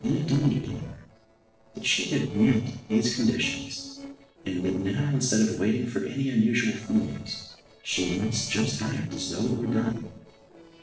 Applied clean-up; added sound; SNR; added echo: neural separator model SepFormer DNS4.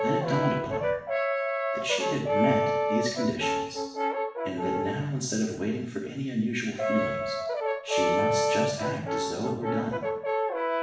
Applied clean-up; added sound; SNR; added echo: none; Brass instrument; -3 dB; reverberation time 0.7 s.